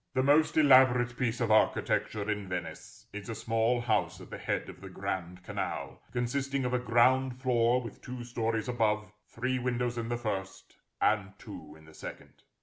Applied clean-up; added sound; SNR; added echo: none; none; none; none.